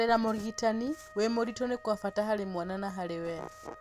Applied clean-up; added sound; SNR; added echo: none; Wind instrument, woodwind instrument; 20 dB; none.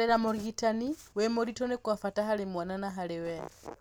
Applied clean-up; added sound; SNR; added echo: none; none; none; none.